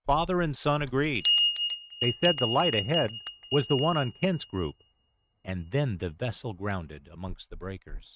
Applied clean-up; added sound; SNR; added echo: neural mask model RNNoise.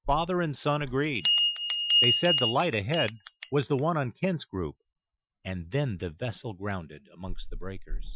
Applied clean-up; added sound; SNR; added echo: classical method Wiener filter.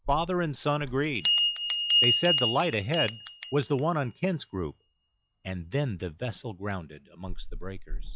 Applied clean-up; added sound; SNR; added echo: classical method log-MMSE.